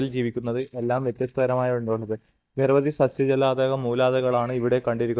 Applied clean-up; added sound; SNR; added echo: neural mask model DeepFilterNet 3.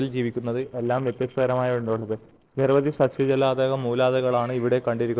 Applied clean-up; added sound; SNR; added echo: neural separator model SepFormer DNS4.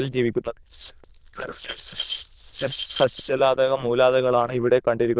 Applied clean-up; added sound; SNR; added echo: neural diffusion model UNIVERSE++.